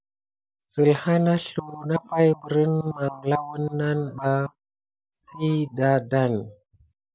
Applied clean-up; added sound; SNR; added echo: none; none; none; none.